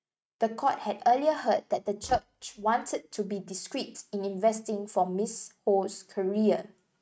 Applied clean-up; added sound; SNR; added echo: neural mask model RNNoise.